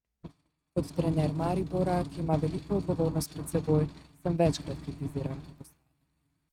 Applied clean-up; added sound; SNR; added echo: neural mask model RNNoise.